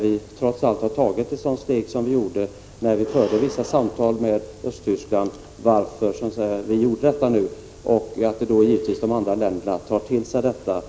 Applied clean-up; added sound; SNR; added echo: none; none; none; none.